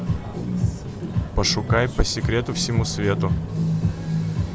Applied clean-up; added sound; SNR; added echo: none; none; none; none.